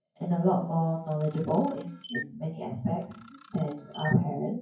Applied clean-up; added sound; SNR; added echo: classical method WPE with log-MMSE.